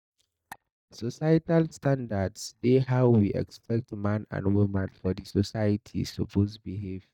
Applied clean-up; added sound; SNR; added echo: neural mask model DeepFilterNet 3.